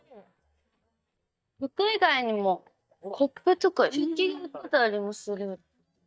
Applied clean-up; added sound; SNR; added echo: neural mask model DeepFilterNet 3.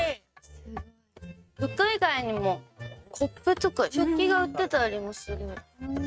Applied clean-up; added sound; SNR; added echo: neural mask model RNNoise.